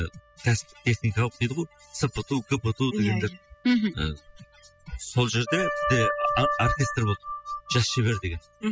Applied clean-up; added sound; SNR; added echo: classical method spectral subtraction.